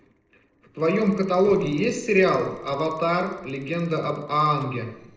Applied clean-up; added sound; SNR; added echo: neural separator model SepFormer DNS4.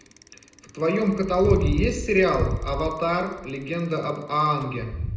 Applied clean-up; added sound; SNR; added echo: none; Bicycle; 6 dB; reverberation time 0.8 s.